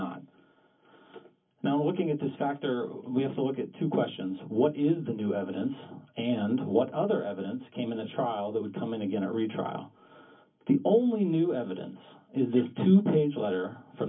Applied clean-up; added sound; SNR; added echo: none; none; none; reverberation time 0.3 s.